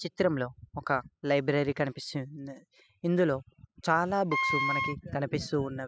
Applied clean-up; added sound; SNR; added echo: classical method spectral subtraction.